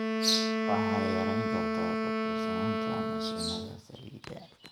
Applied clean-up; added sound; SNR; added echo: none; Wind instrument, woodwind instrument; -4 dB; none.